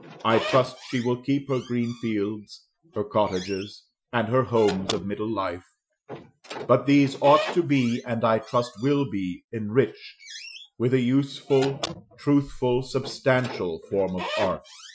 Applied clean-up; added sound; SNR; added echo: classical method Wiener filter.